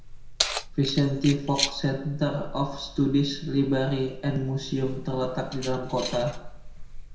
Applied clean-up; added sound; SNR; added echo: none; Keys jangling; 8 dB; reverberation time 0.6 s.